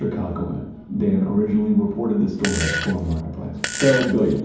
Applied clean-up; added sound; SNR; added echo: none; Fart; 6 dB; reverberation time 1.2 s.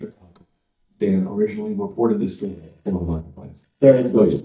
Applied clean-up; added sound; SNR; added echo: neural mask model DeepFilterNet 3.